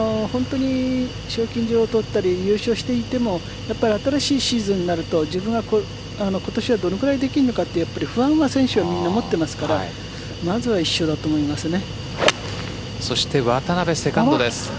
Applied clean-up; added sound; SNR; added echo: none; Hiss; 19 dB; none.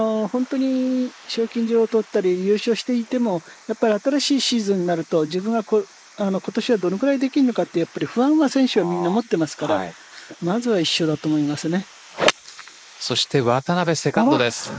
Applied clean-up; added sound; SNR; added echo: neural mask model Resemble Enhance denoiser.